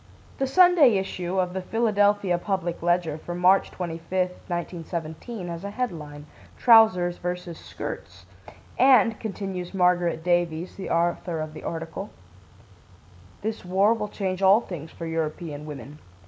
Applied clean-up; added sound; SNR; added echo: none; none; none; none.